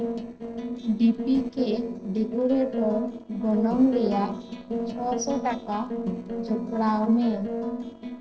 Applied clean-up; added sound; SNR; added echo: neural separator model SepFormer DNS4.